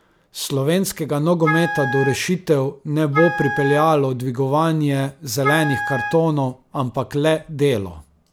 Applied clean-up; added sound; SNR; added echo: none; Wind instrument, woodwind instrument; 6 dB; none.